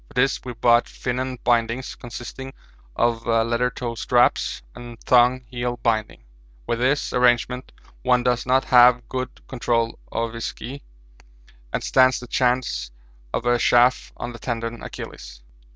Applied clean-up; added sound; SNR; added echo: none; none; none; none.